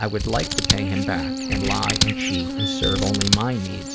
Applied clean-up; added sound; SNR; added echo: none; Buzz + Scissors; -1 dB; none.